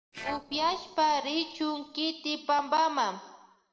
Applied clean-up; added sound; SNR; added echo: neural separator model SepFormer DNS4.